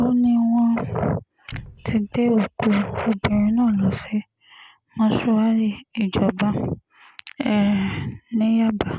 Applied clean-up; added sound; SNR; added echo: none; Cupboard open or close; 18 dB; none.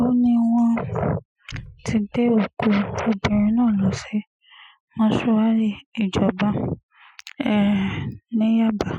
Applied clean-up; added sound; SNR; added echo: classical method Wiener filter.